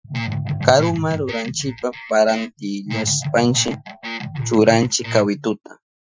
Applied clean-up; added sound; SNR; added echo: classical method Wiener filter.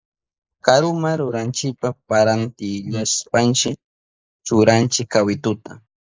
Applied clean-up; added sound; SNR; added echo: neural mask model Resemble Enhance denoiser.